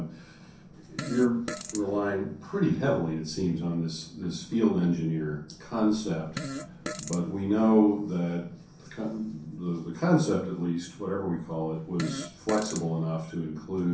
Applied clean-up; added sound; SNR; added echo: none; Fart; 10 dB; reverberation time 0.6 s.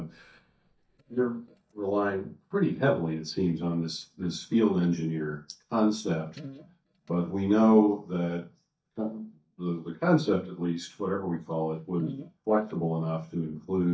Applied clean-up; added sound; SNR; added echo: neural mask model DeepFilterNet 3.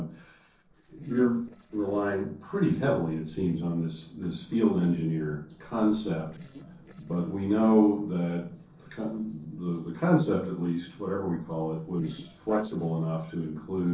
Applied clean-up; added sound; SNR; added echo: neural separator model SepFormer DNS4.